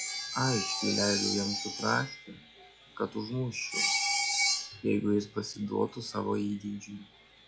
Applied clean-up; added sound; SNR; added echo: classical method log-MMSE.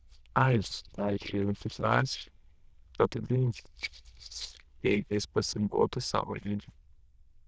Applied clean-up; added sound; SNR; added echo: neural diffusion model UNIVERSE++.